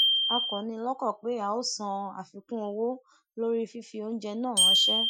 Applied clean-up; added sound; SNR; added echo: classical method Wiener filter.